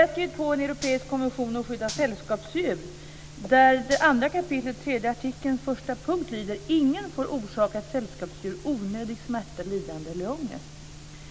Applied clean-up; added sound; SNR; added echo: none; Gunshot, gunfire; 17 dB; none.